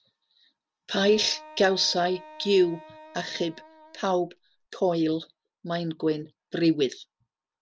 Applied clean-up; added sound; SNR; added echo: none; Wind instrument, woodwind instrument; 20 dB; none.